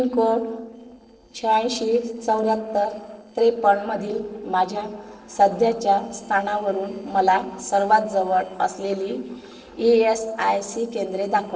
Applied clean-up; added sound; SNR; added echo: neural separator model SepFormer DNS4.